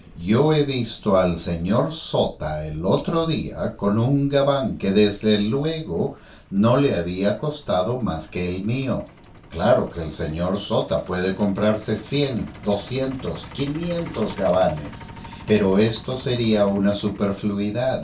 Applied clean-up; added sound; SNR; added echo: none; Truck; 19 dB; reverberation time 0.3 s.